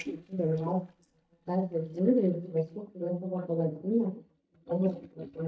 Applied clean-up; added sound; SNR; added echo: neural mask model DeepFilterNet 3.